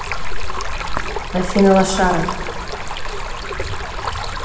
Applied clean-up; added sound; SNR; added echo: none; Stream; 6 dB; reverberation time 1.4 s.